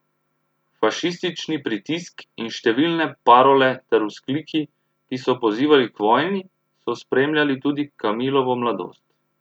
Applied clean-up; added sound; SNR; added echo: none; none; none; none.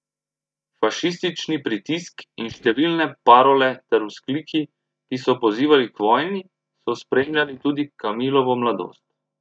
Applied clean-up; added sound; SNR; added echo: neural mask model DeepFilterNet 3.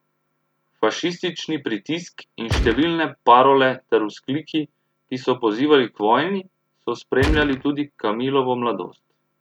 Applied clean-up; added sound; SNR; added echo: none; Gunshot, gunfire; 2 dB; none.